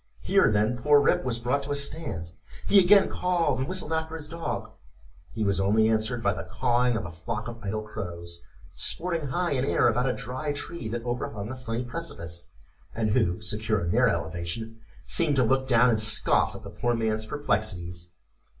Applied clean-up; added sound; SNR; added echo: none; none; none; reverberation time 0.2 s.